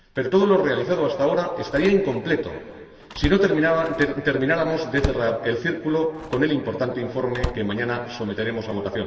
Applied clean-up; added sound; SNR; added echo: none; Slam; 13 dB; reverberation time 2.2 s.